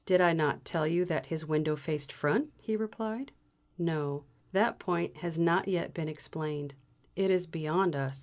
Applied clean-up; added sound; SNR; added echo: none; none; none; none.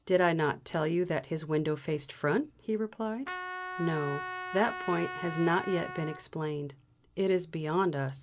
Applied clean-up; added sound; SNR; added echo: none; Trumpet; 8 dB; none.